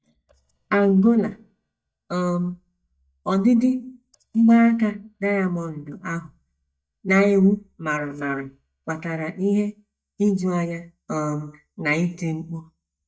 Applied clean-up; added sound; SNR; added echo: neural mask model DeepFilterNet 3.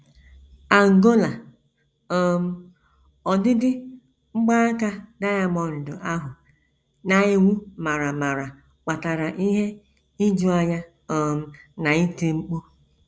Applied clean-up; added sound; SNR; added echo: none; none; none; none.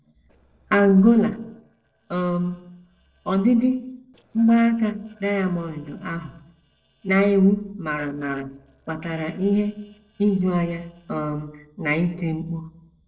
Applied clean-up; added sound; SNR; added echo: neural separator model SepFormer DNS4.